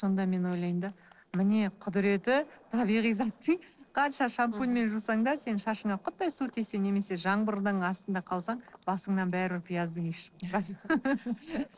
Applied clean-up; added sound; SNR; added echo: neural separator model SepFormer DNS4.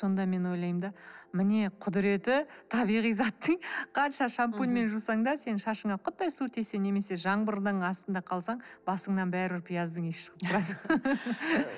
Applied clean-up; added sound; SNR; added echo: none; none; none; none.